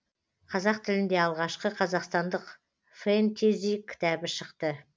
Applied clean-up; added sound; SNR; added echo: none; none; none; none.